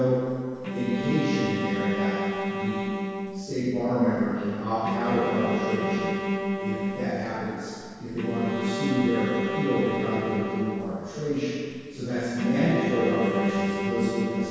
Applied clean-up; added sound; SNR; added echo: none; Bowed string instrument; 3 dB; reverberation time 2.0 s.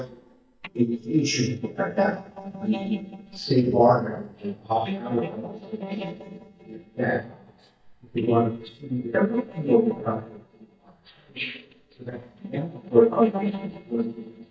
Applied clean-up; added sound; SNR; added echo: neural mask model DeepFilterNet 3.